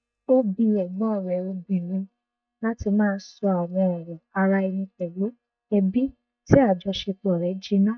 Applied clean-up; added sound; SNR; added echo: neural mask model DeepFilterNet 3.